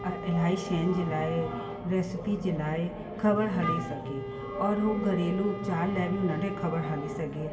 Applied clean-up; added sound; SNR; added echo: none; Wind instrument, woodwind instrument; 11 dB; reverberation time 2.0 s.